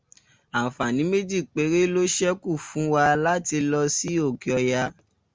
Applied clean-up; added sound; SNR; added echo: none; none; none; none.